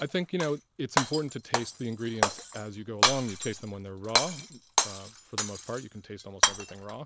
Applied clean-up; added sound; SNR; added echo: none; Shatter; -3 dB; none.